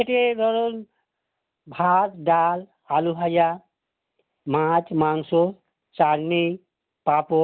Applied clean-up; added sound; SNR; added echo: none; none; none; none.